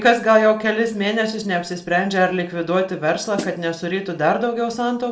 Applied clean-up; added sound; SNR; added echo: none; Snare drum; 12 dB; reverberation time 0.4 s.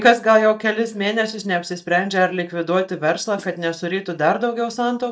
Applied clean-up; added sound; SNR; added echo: neural mask model DeepFilterNet 3.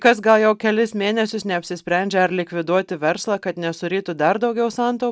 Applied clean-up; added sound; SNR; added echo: none; none; none; none.